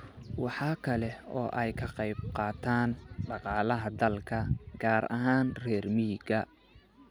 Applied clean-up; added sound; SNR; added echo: none; none; none; none.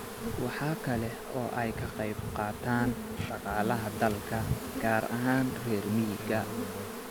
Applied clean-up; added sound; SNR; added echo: none; Insect; 6 dB; none.